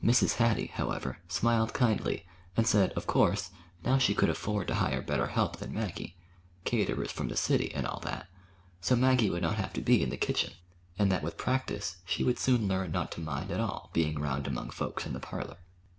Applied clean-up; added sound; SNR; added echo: none; none; none; none.